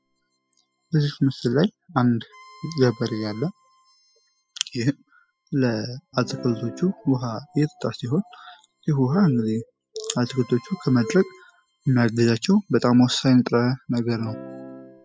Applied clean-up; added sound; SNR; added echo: classical method spectral subtraction.